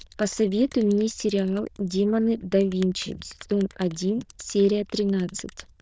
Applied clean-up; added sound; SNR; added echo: neural diffusion model UNIVERSE++.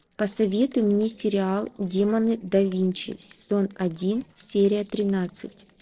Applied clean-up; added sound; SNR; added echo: neural separator model SepFormer DNS4.